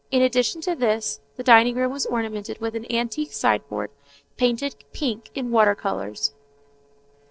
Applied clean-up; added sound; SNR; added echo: neural separator model SepFormer DNS4.